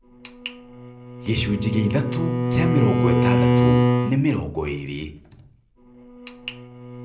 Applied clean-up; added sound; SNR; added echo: none; Bowed string instrument; -2 dB; reverberation time 0.4 s.